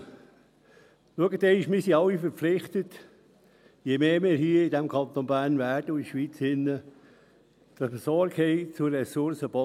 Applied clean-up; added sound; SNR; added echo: none; none; none; none.